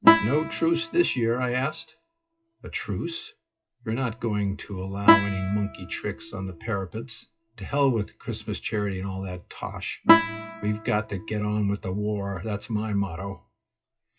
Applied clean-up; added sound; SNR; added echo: classical method WPE with log-MMSE.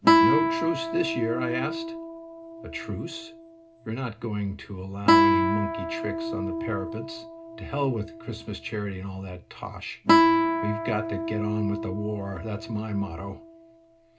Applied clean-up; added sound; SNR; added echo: none; Guitar; -4 dB; reverberation time 0.2 s.